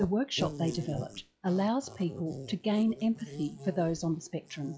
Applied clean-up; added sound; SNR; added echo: classical method log-MMSE.